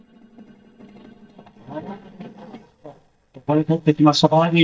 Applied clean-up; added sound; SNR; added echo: neural mask model DeepFilterNet 3.